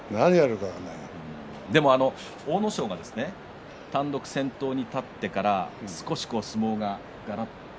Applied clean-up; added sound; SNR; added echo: none; none; none; none.